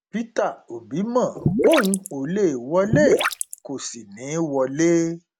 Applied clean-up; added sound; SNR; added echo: none; Gurgling / Liquid; 0 dB; none.